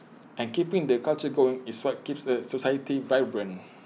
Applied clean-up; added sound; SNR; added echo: none; none; none; none.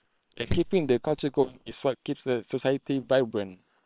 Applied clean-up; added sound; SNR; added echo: neural separator model SepFormer WHAM!.